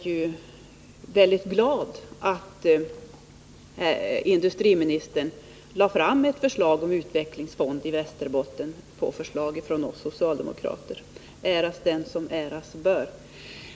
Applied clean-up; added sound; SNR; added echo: none; none; none; none.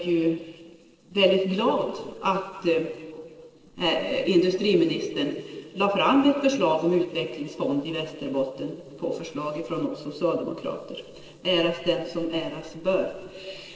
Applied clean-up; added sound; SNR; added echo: neural separator model SepFormer DNS4.